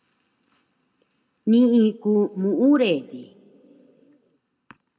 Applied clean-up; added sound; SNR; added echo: none; none; none; reverberation time 0.7 s.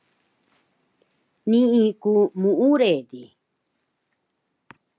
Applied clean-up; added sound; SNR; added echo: none; none; none; none.